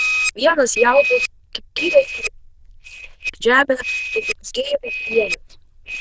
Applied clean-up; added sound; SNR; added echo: neural diffusion model UNIVERSE++.